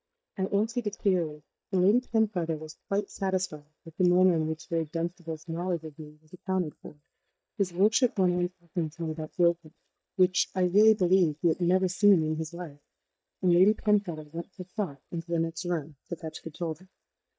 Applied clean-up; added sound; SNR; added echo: neural mask model DeepFilterNet 3.